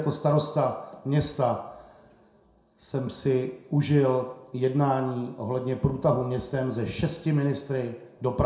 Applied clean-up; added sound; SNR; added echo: none; none; none; reverberation time 0.6 s.